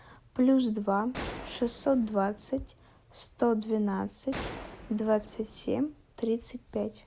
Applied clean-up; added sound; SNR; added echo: none; Gunshot, gunfire; 14 dB; none.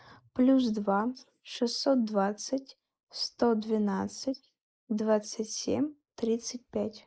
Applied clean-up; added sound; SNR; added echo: neural mask model Resemble Enhance denoiser.